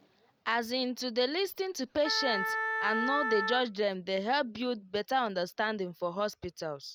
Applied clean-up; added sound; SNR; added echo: none; Wind instrument, woodwind instrument; 2 dB; none.